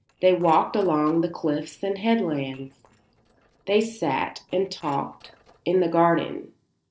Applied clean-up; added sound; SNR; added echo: neural separator model SepFormer DNS4.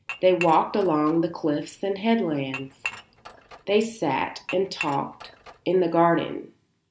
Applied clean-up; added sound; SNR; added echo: none; Dishes, pots, and pans / Chink, clink; 15 dB; none.